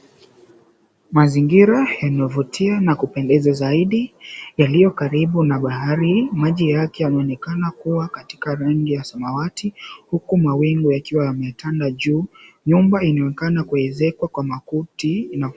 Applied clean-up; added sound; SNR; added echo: none; none; none; none.